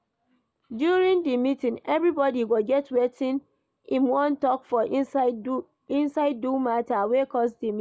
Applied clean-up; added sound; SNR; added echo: none; none; none; none.